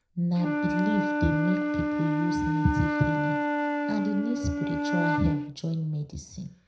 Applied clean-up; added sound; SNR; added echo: none; Wind instrument, woodwind instrument; 0 dB; reverberation time 0.4 s.